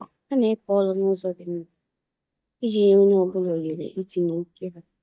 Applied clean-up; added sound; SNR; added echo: neural mask model DeepFilterNet 3.